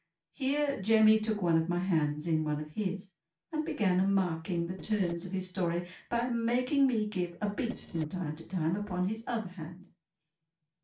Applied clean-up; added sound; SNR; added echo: neural separator model SepFormer DNS4.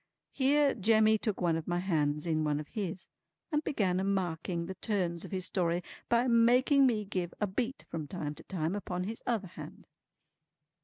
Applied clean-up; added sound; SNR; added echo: none; none; none; none.